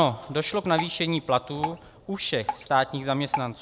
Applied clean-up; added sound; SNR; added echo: none; Drip; 9 dB; none.